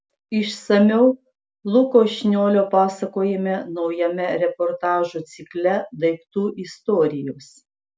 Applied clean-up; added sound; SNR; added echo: none; none; none; none.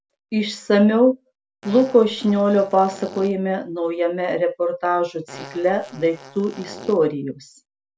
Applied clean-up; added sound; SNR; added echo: none; Fart; 18 dB; none.